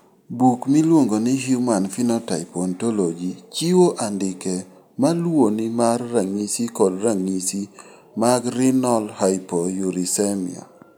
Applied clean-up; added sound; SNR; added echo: none; none; none; none.